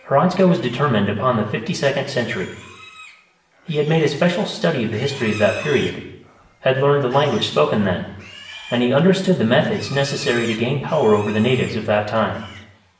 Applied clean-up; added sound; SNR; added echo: none; Livestock, farm animals, working animals; 19 dB; reverberation time 0.8 s.